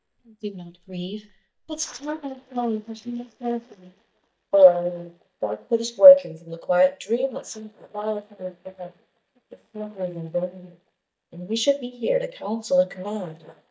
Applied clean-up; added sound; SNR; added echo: neural mask model DeepFilterNet 3.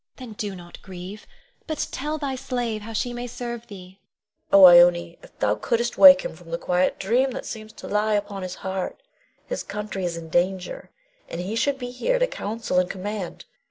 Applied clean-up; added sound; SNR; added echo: none; none; none; none.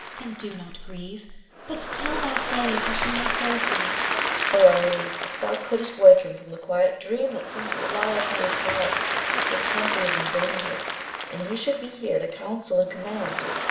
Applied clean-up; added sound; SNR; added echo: none; Applause / Crowd; 3 dB; reverberation time 0.7 s.